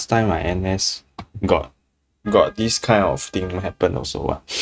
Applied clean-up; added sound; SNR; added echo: neural mask model RNNoise.